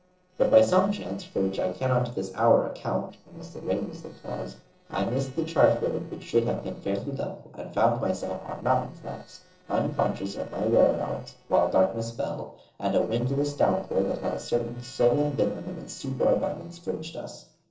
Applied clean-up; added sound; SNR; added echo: neural separator model SepFormer DNS4.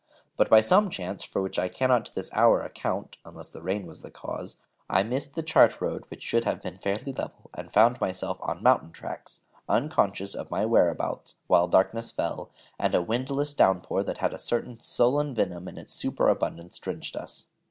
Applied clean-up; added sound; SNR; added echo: none; none; none; none.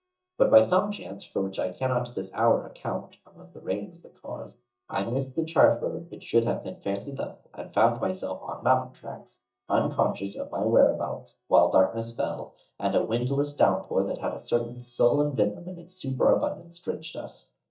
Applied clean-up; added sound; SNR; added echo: neural mask model DeepFilterNet 3.